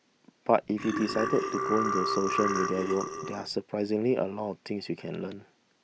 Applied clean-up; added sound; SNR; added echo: none; Burping, eructation; 1 dB; none.